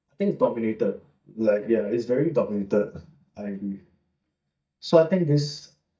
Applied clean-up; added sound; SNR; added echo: neural mask model DeepFilterNet 3.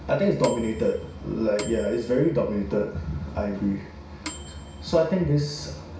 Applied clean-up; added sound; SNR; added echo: none; Microwave oven / Bell; 17 dB; reverberation time 0.6 s.